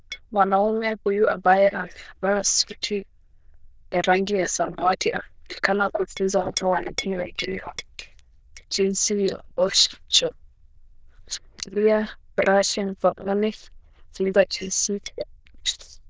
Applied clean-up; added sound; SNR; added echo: neural diffusion model UNIVERSE++.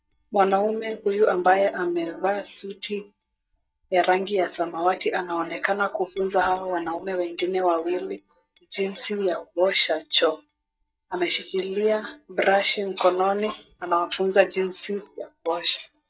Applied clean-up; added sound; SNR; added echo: neural mask model DeepFilterNet 3.